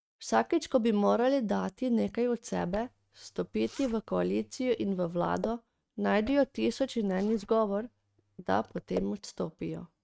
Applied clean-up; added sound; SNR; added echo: neural mask model RNNoise.